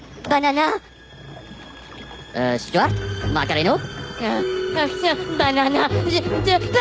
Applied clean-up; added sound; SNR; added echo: none; none; none; none.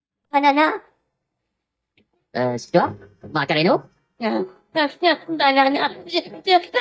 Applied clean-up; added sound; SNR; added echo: neural mask model DeepFilterNet 3.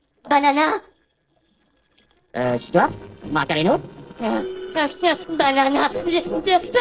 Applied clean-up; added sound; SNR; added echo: neural separator model SepFormer DNS4.